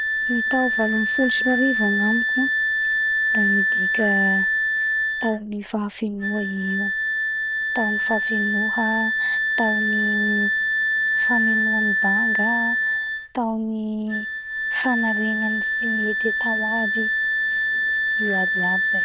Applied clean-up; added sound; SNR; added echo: neural diffusion model UNIVERSE++.